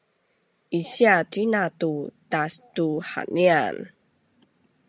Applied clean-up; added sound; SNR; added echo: none; none; none; none.